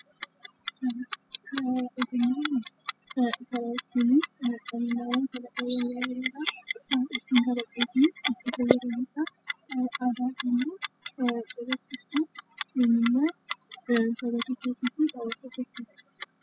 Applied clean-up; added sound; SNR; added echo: classical method spectral subtraction.